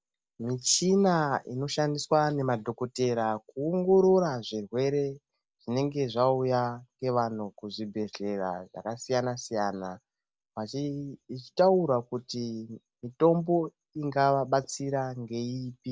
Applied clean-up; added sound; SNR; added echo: none; none; none; none.